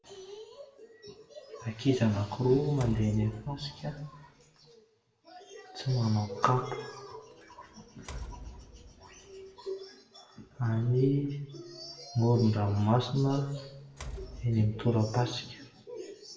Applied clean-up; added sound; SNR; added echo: none; Door; 17 dB; reverberation time 0.7 s.